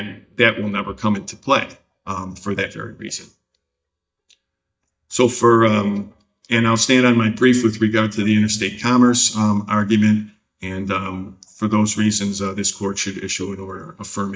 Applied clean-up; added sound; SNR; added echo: neural mask model DeepFilterNet 3.